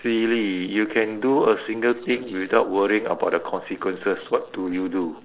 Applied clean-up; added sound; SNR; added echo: neural separator model SepFormer DNS4.